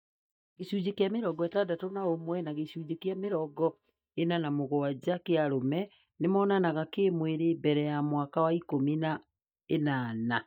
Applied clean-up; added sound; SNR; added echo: neural mask model DeepFilterNet 3.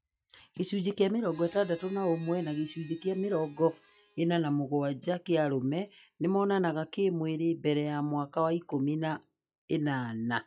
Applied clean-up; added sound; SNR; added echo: classical method log-MMSE.